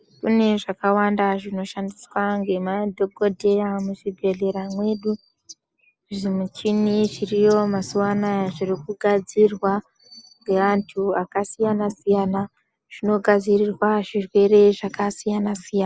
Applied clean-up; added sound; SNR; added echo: none; none; none; none.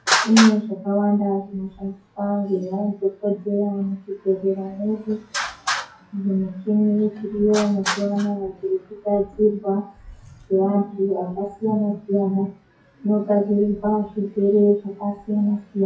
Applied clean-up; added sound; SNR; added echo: classical method WPE with log-MMSE.